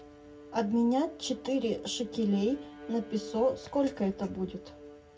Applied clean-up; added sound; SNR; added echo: none; Bowed string instrument; 16 dB; reverberation time 0.4 s.